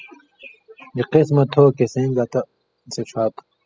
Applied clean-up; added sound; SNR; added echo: classical method spectral subtraction.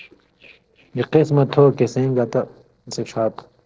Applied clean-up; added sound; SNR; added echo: neural separator model SepFormer DNS4.